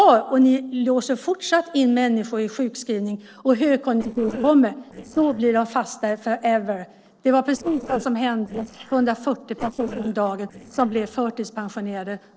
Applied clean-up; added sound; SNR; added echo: neural separator model SepFormer DNS4.